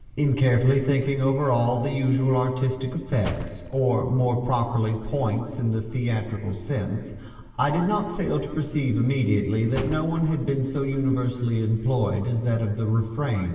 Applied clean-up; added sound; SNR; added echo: none; Slam; 12 dB; reverberation time 1.3 s.